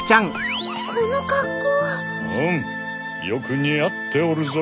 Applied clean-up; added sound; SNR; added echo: none; none; none; none.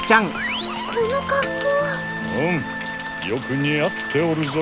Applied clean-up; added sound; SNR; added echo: none; Rain; 13 dB; none.